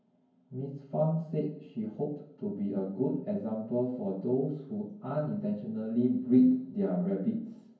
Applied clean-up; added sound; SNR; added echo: none; none; none; reverberation time 0.9 s.